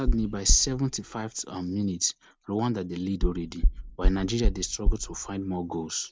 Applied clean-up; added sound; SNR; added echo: none; Knock; -1 dB; none.